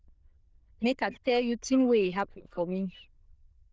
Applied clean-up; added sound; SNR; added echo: neural diffusion model UNIVERSE++.